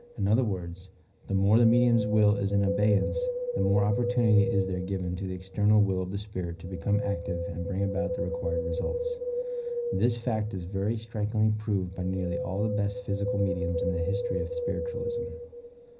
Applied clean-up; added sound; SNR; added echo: none; Wind; 6 dB; reverberation time 0.5 s.